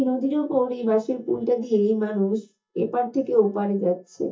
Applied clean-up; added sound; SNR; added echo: neural mask model DeepFilterNet 3.